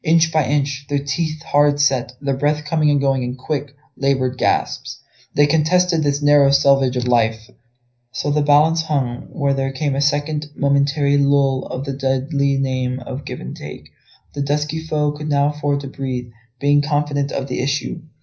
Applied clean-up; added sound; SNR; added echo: none; none; none; reverberation time 0.4 s.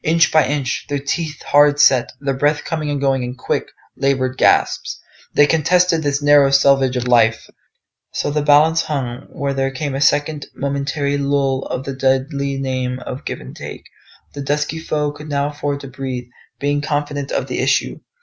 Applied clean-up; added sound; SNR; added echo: none; none; none; none.